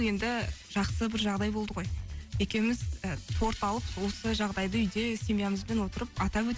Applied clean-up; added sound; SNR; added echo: none; none; none; none.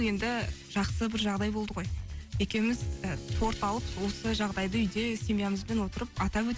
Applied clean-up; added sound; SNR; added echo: none; Bowed string instrument; 19 dB; none.